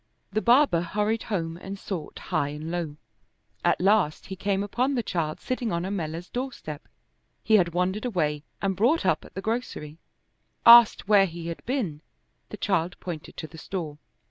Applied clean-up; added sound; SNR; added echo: none; none; none; none.